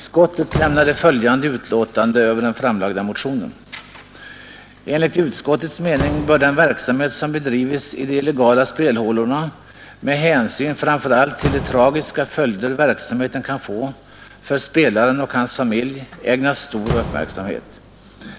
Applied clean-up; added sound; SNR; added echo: none; Slam; 14 dB; none.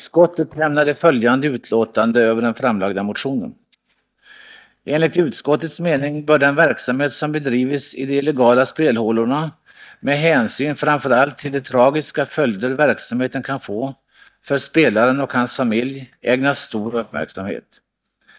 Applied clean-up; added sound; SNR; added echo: neural mask model DeepFilterNet 3.